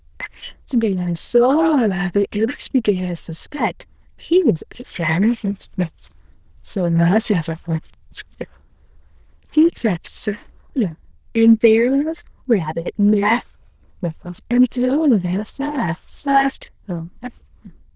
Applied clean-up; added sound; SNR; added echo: neural diffusion model UNIVERSE++.